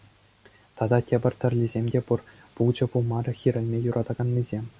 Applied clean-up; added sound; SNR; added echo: none; none; none; none.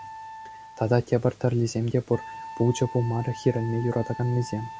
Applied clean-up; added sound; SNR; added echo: none; Wind instrument, woodwind instrument; 15 dB; none.